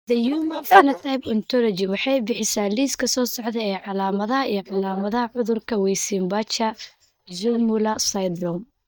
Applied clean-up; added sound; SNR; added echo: neural mask model DeepFilterNet 3.